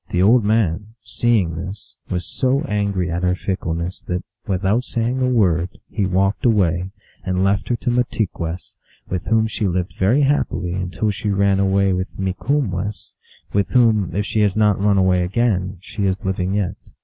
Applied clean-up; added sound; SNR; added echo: none; none; none; none.